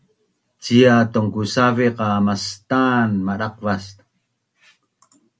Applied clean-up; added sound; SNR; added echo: none; none; none; none.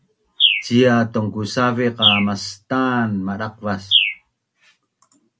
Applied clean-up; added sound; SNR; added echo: none; Bird; 2 dB; none.